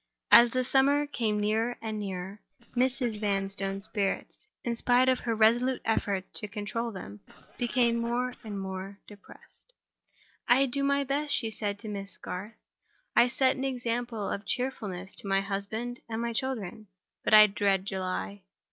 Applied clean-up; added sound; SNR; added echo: neural separator model SepFormer DNS4.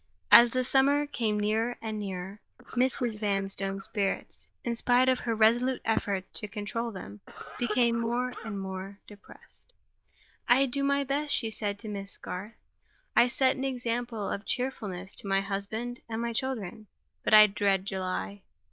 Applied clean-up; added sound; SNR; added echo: neural diffusion model UNIVERSE++.